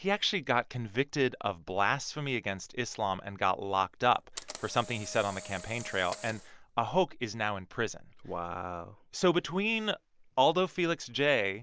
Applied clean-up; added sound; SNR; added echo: none; Camera; 16 dB; none.